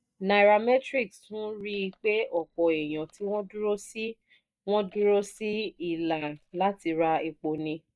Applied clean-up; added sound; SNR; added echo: neural mask model DeepFilterNet 3.